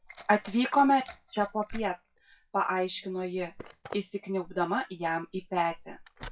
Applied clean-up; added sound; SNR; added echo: classical method WPE with log-MMSE.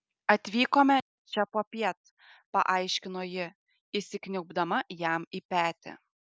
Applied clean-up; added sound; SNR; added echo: none; none; none; none.